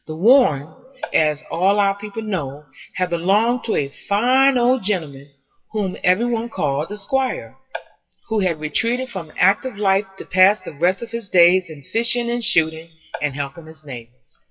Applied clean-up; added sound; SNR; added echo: classical method WPE with log-MMSE.